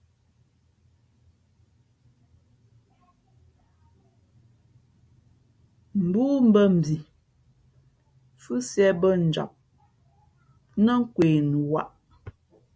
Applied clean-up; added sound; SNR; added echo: none; none; none; none.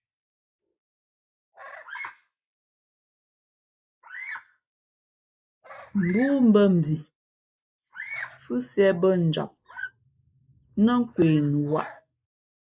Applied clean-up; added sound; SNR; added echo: neural mask model Resemble Enhance denoiser.